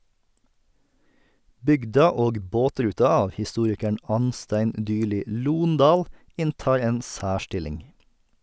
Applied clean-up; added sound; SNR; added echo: none; none; none; none.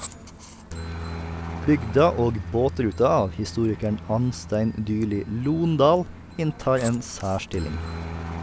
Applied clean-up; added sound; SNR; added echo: none; Aircraft; 11 dB; none.